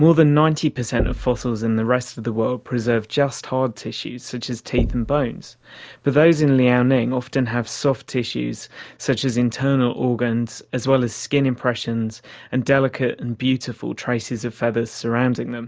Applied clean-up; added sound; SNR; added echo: none; Knock; 11 dB; none.